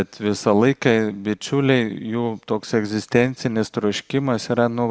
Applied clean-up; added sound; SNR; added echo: none; none; none; none.